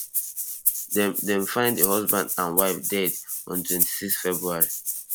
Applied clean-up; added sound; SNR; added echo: none; Rattle (instrument); 0 dB; none.